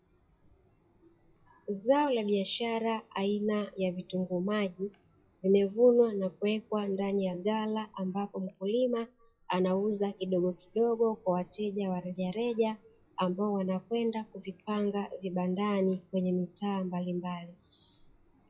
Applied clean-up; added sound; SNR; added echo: classical method WPE with log-MMSE.